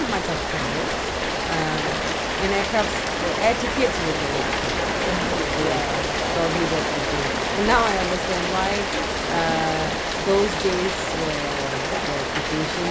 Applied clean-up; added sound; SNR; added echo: none; Rain; -2 dB; none.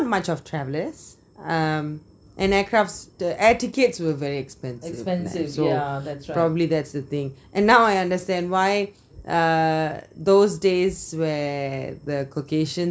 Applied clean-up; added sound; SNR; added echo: none; none; none; none.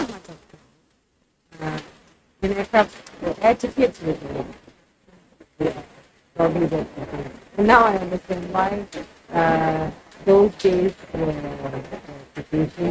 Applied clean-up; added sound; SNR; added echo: neural mask model RNNoise.